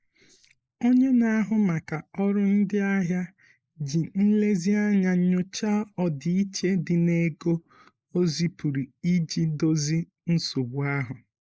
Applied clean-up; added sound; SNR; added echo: neural mask model Resemble Enhance denoiser.